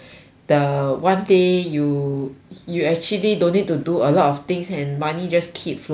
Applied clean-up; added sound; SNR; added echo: none; none; none; none.